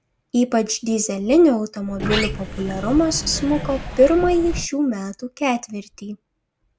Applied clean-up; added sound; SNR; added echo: none; Sliding door; 7 dB; none.